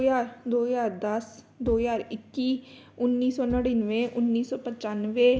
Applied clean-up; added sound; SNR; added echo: none; Thump, thud; 19 dB; none.